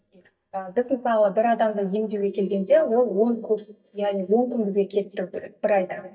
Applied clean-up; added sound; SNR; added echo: neural mask model DeepFilterNet 3.